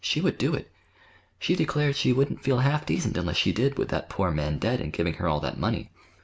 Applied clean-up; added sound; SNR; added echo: none; none; none; none.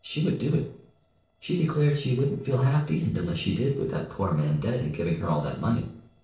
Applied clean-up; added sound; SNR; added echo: neural separator model SepFormer DNS4.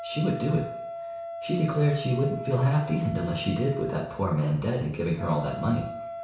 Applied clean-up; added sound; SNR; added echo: none; Wind instrument, woodwind instrument; 11 dB; reverberation time 0.6 s.